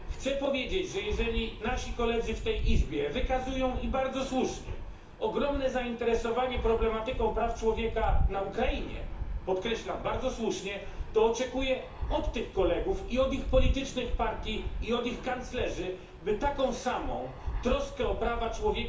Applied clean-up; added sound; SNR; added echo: none; Fixed-wing aircraft, airplane; 3 dB; reverberation time 0.7 s.